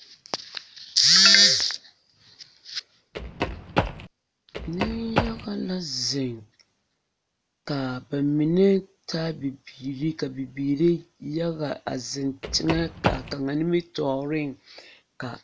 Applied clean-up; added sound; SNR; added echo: none; Run; 3 dB; none.